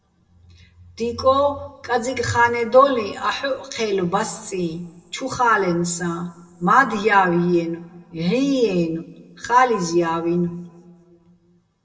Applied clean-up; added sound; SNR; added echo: none; none; none; reverberation time 1.1 s.